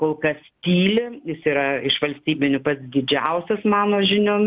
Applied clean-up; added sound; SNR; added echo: none; none; none; none.